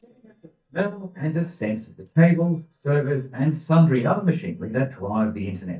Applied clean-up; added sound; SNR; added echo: neural mask model DeepFilterNet 3.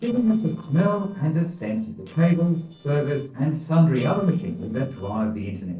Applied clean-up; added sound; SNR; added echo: neural separator model SepFormer DNS4.